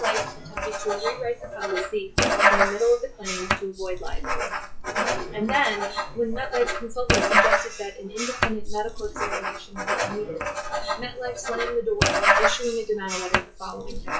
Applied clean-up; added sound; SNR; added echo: classical method WPE with log-MMSE.